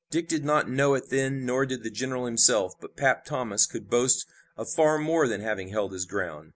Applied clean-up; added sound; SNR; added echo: none; none; none; none.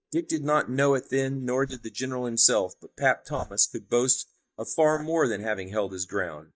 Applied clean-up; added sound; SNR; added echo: neural mask model DeepFilterNet 3.